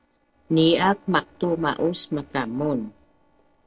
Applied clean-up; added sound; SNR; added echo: neural separator model SepFormer DNS4.